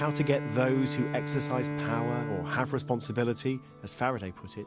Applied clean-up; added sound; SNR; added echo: none; Bowed string instrument; 5 dB; none.